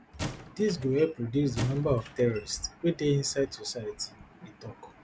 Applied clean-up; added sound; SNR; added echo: none; Squeak / Wood; 11 dB; none.